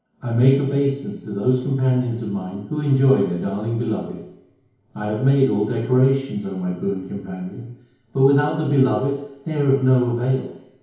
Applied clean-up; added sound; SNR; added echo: none; none; none; reverberation time 2.2 s.